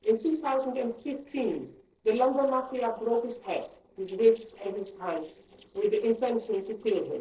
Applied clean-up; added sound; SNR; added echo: neural separator model SepFormer DNS4.